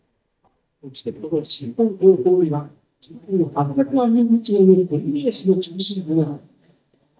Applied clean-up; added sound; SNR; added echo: neural mask model DeepFilterNet 3.